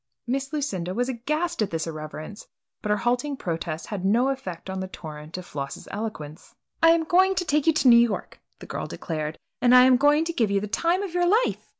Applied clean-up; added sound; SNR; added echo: none; none; none; none.